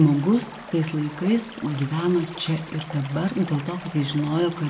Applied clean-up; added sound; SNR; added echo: none; Stream / Liquid; 16 dB; reverberation time 0.6 s.